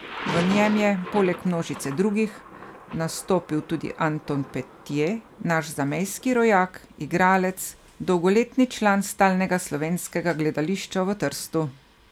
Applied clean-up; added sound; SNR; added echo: none; Thunder; 15 dB; none.